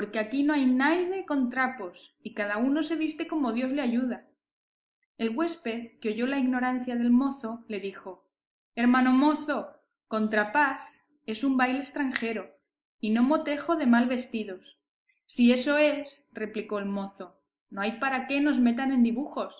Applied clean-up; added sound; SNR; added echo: none; none; none; none.